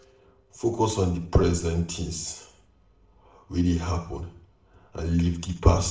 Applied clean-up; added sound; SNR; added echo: none; none; none; reverberation time 0.6 s.